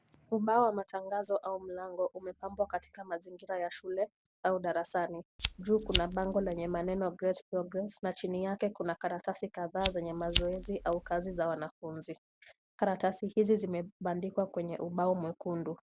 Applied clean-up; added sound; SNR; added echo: none; Fire; 0 dB; none.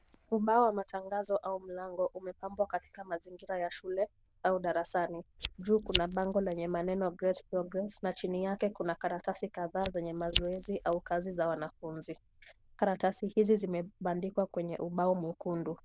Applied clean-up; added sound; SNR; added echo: neural diffusion model UNIVERSE++.